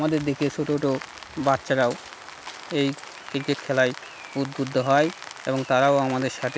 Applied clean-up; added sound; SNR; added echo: none; Rain; 15 dB; none.